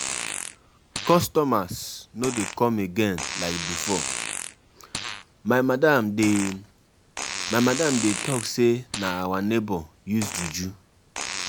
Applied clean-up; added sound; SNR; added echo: none; Fart; 8 dB; none.